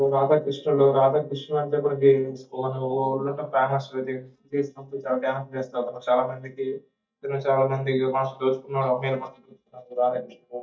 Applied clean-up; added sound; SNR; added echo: neural mask model DeepFilterNet 3.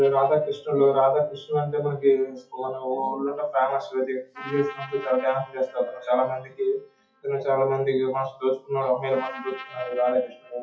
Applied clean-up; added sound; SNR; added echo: classical method WPE with log-MMSE.